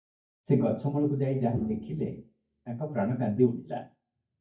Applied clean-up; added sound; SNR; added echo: neural mask model DeepFilterNet 3.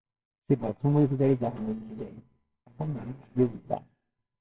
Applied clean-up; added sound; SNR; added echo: neural separator model SepFormer WHAMR!.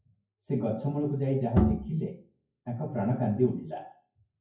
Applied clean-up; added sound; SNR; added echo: classical method WPE with log-MMSE.